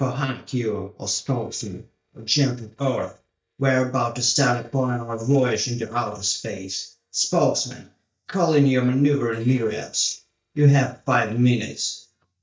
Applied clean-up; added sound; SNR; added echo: neural mask model DeepFilterNet 3.